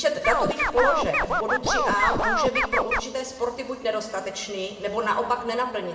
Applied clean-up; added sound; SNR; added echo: none; Scratching (performance technique); -2 dB; reverberation time 2.0 s.